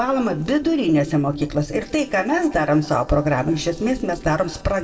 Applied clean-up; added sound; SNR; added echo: neural separator model SepFormer DNS4.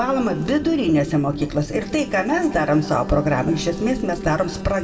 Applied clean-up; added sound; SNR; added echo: none; Alarm; 13 dB; reverberation time 1.0 s.